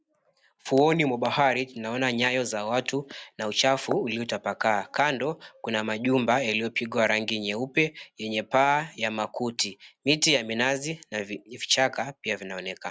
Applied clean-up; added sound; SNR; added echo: none; none; none; none.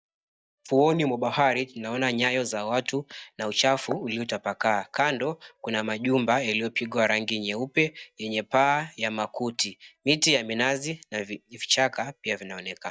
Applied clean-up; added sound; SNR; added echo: neural mask model DeepFilterNet 3.